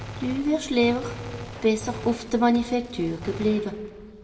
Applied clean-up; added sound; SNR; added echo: none; Gunshot, gunfire; 13 dB; reverberation time 1.4 s.